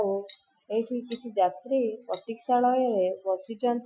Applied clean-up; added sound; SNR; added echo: classical method Wiener filter.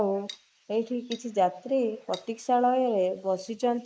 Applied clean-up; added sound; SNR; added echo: neural mask model Resemble Enhance denoiser.